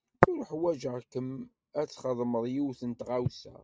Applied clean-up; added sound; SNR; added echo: neural mask model RNNoise.